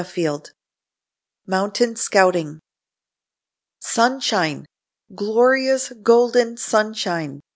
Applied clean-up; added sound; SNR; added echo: none; none; none; none.